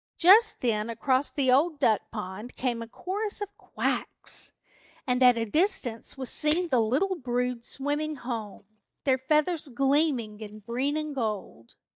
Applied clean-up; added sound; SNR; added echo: neural mask model DeepFilterNet 3.